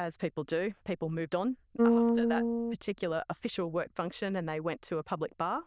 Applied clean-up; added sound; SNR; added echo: neural diffusion model UNIVERSE++.